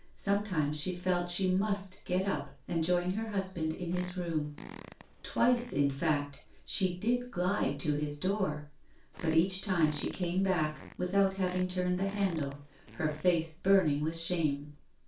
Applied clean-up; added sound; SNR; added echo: none; Fart; 17 dB; reverberation time 0.3 s.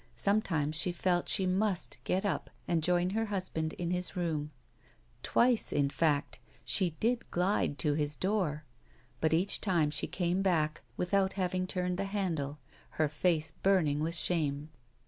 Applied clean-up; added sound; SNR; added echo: none; none; none; none.